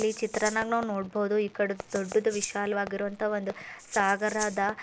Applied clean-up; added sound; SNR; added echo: none; Fireworks + Rattle (instrument); 13 dB; none.